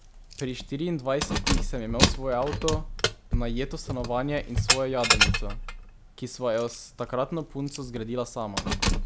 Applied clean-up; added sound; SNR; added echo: none; Keys jangling; -2 dB; none.